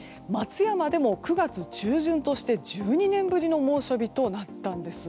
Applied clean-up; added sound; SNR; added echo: none; none; none; none.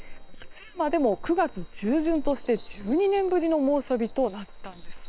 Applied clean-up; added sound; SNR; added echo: neural separator model SepFormer WHAM!.